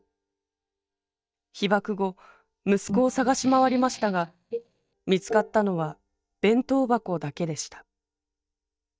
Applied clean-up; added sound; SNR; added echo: neural mask model DeepFilterNet 3.